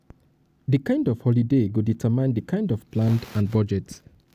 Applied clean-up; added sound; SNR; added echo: none; none; none; none.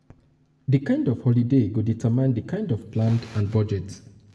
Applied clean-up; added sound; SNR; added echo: none; none; none; reverberation time 0.6 s.